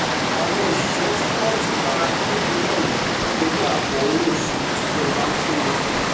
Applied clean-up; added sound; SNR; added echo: none; Water; -5 dB; reverberation time 0.6 s.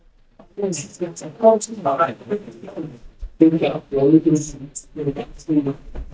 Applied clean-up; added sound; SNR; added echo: neural mask model DeepFilterNet 3.